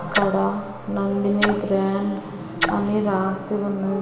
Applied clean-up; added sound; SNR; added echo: none; Splash, splatter; 7 dB; reverberation time 2.0 s.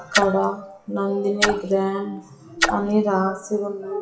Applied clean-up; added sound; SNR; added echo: classical method WPE with log-MMSE.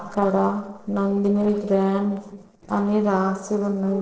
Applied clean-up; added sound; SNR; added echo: neural separator model SepFormer DNS4.